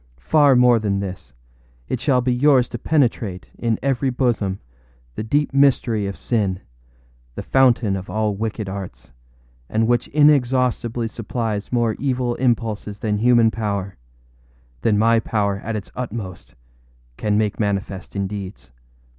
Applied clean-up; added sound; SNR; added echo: none; none; none; none.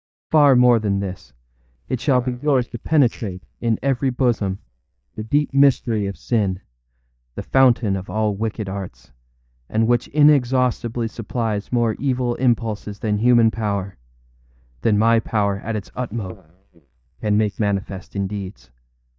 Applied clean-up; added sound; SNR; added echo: neural mask model DeepFilterNet 3.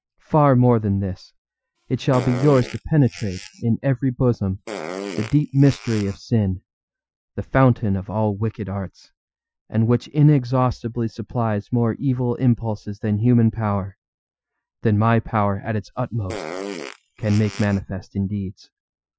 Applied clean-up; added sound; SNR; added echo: classical method Wiener filter.